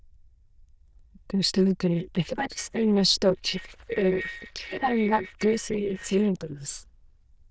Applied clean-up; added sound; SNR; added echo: neural diffusion model UNIVERSE++.